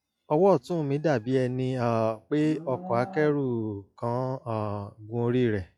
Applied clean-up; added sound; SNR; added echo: classical method log-MMSE.